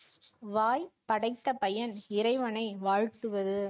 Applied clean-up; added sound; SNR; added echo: neural mask model RNNoise.